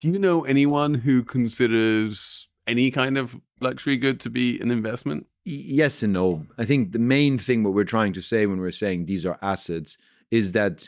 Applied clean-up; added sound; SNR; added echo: neural mask model DeepFilterNet 3.